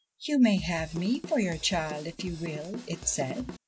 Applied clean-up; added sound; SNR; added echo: none; Drum / Drum kit; 13 dB; none.